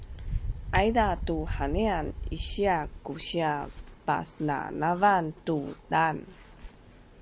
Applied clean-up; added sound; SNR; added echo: none; none; none; none.